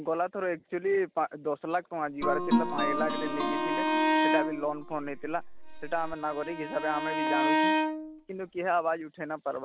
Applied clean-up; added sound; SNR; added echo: none; Guitar + Bowed string instrument; -3 dB; none.